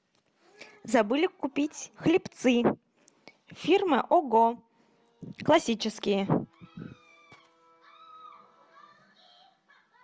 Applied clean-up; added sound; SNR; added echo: none; none; none; none.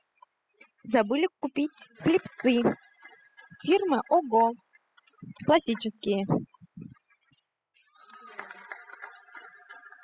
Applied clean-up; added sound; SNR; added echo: classical method spectral subtraction.